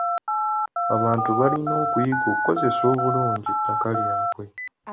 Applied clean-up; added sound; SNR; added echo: none; Telephone; -1 dB; none.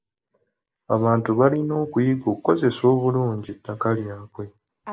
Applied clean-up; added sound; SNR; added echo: neural mask model Resemble Enhance denoiser.